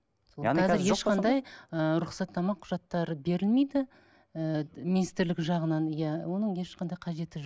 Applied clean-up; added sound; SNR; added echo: none; none; none; none.